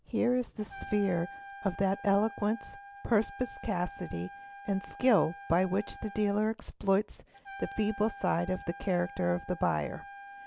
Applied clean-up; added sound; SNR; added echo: none; Trumpet; 16 dB; none.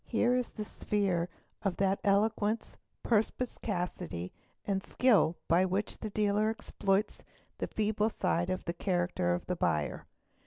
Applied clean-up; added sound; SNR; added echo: none; none; none; none.